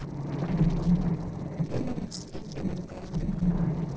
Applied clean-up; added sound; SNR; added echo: neural separator model SepFormer DNS4.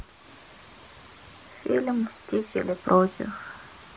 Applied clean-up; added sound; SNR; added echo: none; none; none; none.